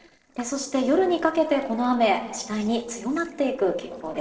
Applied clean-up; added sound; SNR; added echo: neural separator model SepFormer DNS4.